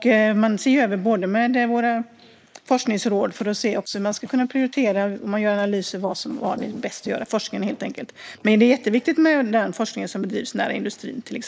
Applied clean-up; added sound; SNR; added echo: neural mask model Resemble Enhance denoiser.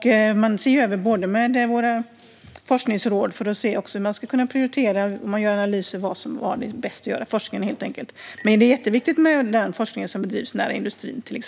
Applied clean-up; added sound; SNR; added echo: none; none; none; none.